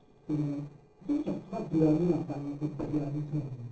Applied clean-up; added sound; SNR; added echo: neural separator model SepFormer DNS4.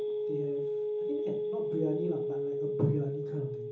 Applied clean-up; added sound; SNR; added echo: none; Telephone; -3 dB; reverberation time 1.2 s.